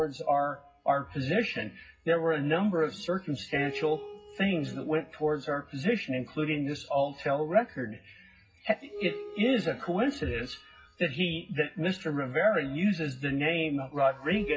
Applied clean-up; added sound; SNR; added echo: classical method WPE with log-MMSE.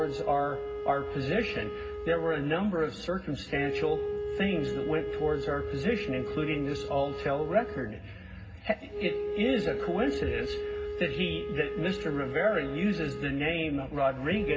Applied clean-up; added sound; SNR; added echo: none; Wind instrument, woodwind instrument; 5 dB; reverberation time 0.4 s.